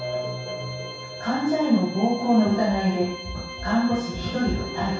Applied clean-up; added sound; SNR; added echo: none; Organ; 13 dB; reverberation time 0.7 s.